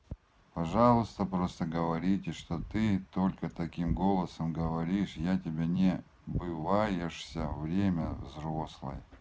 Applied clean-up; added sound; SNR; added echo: none; none; none; none.